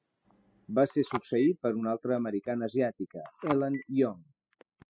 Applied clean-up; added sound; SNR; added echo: classical method spectral subtraction.